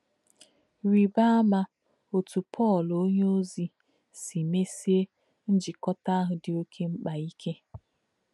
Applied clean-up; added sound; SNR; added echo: none; none; none; none.